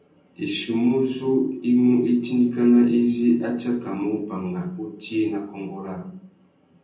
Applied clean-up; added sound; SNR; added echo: none; none; none; reverberation time 0.6 s.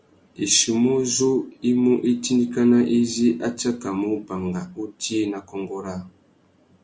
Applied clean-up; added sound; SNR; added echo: none; none; none; none.